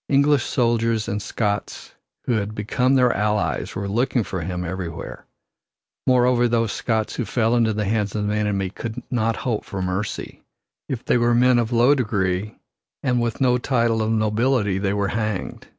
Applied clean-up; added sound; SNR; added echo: none; none; none; none.